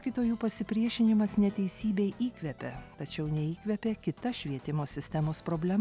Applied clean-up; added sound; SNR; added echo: none; none; none; none.